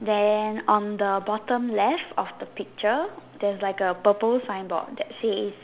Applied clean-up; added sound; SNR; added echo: none; none; none; none.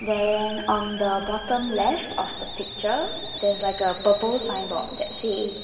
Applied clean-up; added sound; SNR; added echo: none; Hiss; 11 dB; reverberation time 1.7 s.